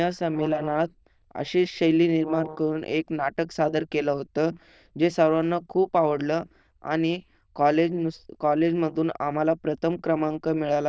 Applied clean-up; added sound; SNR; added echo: neural diffusion model UNIVERSE++.